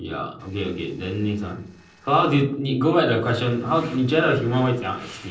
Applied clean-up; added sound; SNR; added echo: neural separator model SepFormer DNS4.